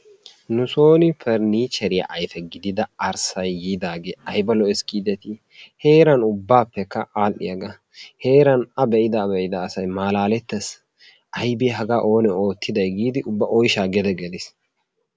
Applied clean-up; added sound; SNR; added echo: none; none; none; none.